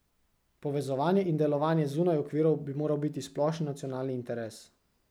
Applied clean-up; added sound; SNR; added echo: none; none; none; none.